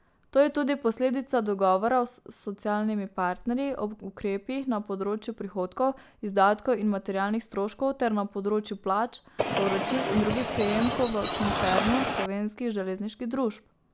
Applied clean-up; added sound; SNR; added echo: none; Bird; 1 dB; none.